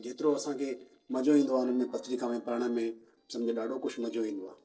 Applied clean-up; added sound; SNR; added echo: neural separator model SepFormer DNS4.